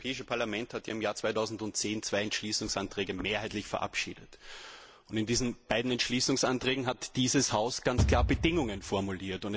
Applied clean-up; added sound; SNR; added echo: none; Bass drum / Thump, thud; 0 dB; none.